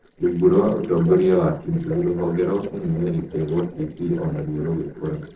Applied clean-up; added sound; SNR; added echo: neural separator model SepFormer DNS4.